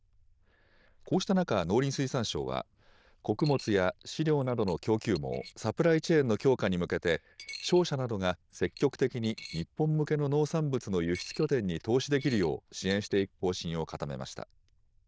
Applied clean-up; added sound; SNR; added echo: neural diffusion model UNIVERSE++.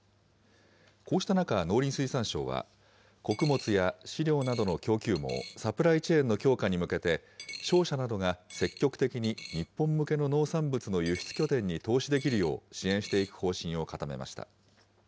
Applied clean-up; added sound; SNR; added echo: none; Coin (dropping); 18 dB; none.